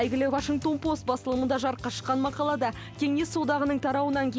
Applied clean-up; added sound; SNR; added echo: none; none; none; none.